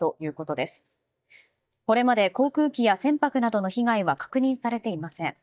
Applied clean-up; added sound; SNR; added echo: neural mask model DeepFilterNet 3.